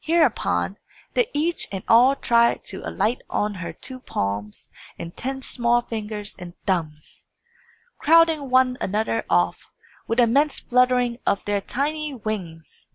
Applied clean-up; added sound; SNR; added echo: none; none; none; none.